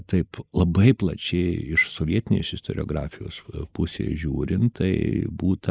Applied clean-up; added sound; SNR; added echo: neural mask model Resemble Enhance denoiser.